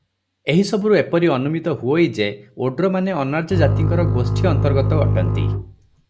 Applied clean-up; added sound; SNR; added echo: none; Bowed string instrument; -1 dB; none.